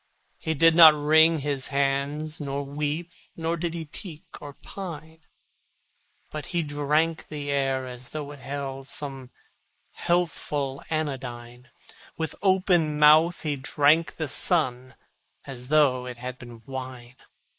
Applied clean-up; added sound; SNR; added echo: neural mask model Resemble Enhance denoiser.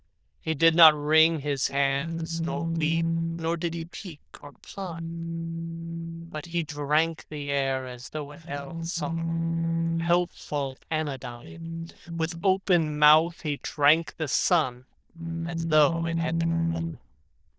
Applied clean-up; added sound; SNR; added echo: neural diffusion model UNIVERSE++.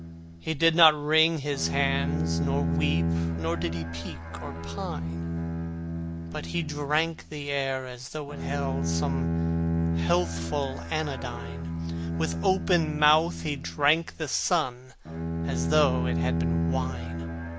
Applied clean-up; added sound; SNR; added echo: none; Bowed string instrument; 1 dB; none.